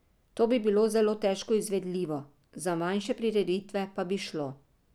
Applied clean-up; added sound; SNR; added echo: none; none; none; none.